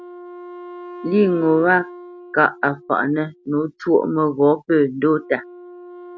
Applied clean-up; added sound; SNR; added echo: none; Wind instrument, woodwind instrument; 18 dB; none.